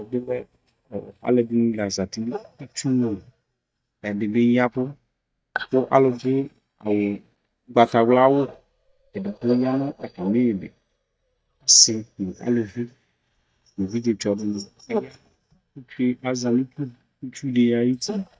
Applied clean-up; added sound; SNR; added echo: neural mask model DeepFilterNet 3.